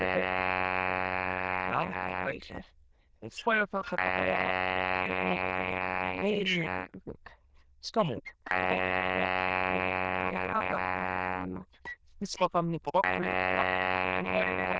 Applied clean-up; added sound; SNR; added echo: neural diffusion model UNIVERSE++.